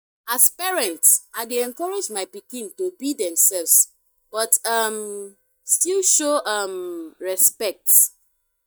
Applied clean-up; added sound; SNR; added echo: neural mask model DeepFilterNet 3.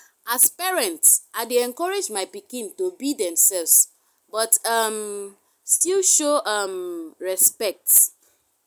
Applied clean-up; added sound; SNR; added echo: none; none; none; none.